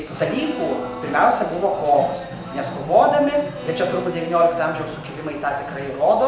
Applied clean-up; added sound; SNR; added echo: none; Bowed string instrument; 15 dB; none.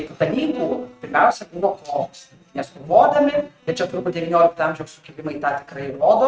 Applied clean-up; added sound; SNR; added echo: neural mask model RNNoise.